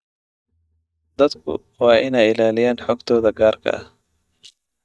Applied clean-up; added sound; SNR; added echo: neural mask model DeepFilterNet 3.